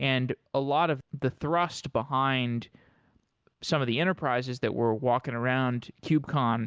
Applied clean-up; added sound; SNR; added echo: none; none; none; none.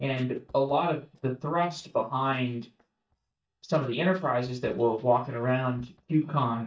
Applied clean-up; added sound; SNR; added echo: neural mask model DeepFilterNet 3.